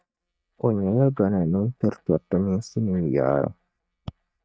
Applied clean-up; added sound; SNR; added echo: neural mask model DeepFilterNet 3.